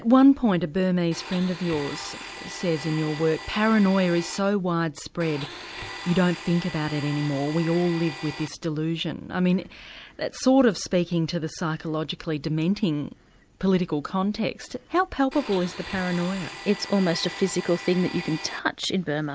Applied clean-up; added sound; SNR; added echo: none; Domestic sounds, home sounds; 13 dB; none.